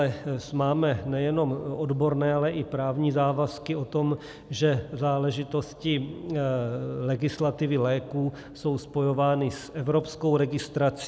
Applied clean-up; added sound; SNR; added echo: none; none; none; none.